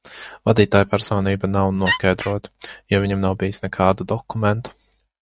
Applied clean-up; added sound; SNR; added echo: neural mask model RNNoise.